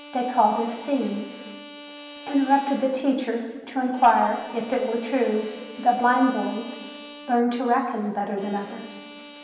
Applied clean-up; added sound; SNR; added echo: none; Bowed string instrument; 18 dB; reverberation time 1.4 s.